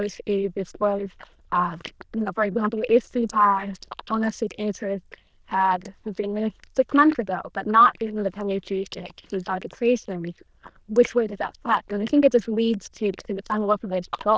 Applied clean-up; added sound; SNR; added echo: neural diffusion model UNIVERSE++.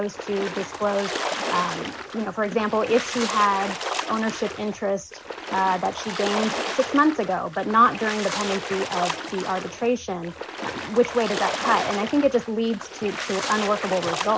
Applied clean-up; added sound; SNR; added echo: none; Splash, splatter; 7 dB; none.